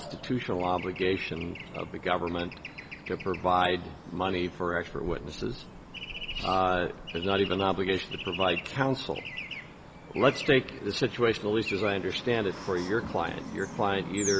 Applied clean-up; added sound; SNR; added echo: none; Traffic noise, roadway noise / Bird; 11 dB; none.